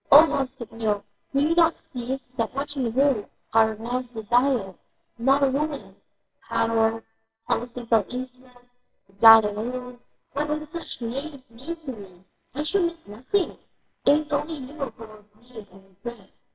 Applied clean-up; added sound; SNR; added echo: neural separator model SepFormer WHAMR!.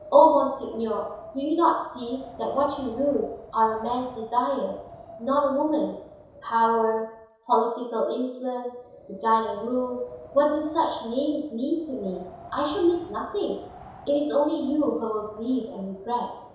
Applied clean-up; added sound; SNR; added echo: none; Wind; 19 dB; reverberation time 0.7 s.